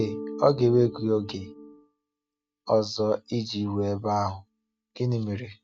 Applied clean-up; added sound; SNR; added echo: neural mask model RNNoise.